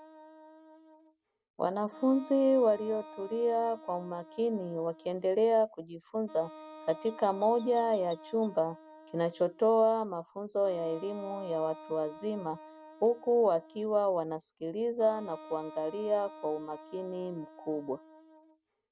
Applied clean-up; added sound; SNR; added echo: none; Chirp, tweet + Wind instrument, woodwind instrument; 19 dB; none.